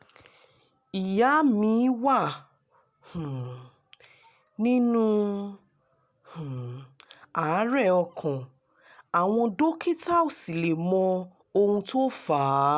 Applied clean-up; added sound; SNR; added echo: none; none; none; none.